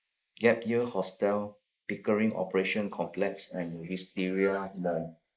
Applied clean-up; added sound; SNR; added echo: neural mask model Resemble Enhance denoiser.